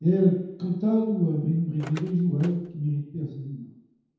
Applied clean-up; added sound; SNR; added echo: none; Car; 18 dB; reverberation time 0.9 s.